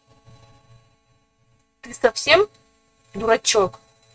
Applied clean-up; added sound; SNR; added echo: neural mask model RNNoise.